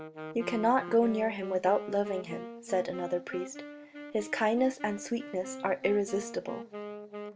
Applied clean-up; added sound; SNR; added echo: none; Wind instrument, woodwind instrument; 11 dB; none.